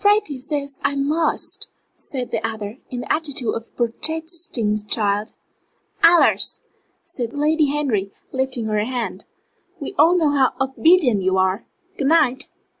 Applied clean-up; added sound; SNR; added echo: none; none; none; none.